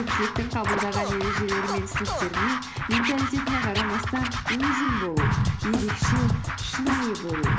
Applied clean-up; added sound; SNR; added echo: none; Scratching (performance technique); -2 dB; none.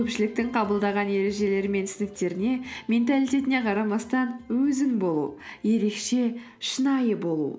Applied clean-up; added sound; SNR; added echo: none; none; none; none.